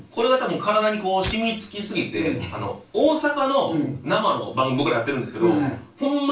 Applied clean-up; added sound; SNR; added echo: none; Tearing; 17 dB; reverberation time 0.3 s.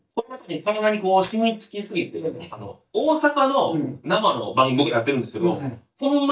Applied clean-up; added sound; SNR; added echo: neural mask model DeepFilterNet 3.